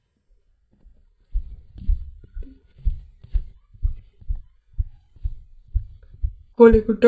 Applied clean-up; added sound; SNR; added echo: neural mask model DeepFilterNet 3.